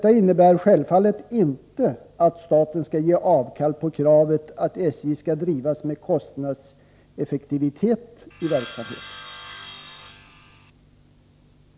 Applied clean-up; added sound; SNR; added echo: none; Sawing; 13 dB; none.